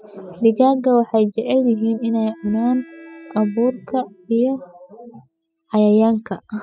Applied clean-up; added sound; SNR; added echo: classical method spectral subtraction.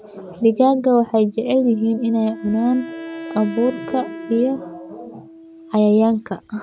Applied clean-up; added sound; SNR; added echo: none; Wind instrument, woodwind instrument; 16 dB; none.